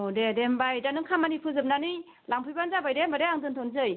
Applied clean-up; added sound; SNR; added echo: none; none; none; none.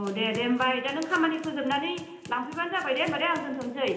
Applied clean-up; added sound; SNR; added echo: none; Run; 18 dB; reverberation time 0.8 s.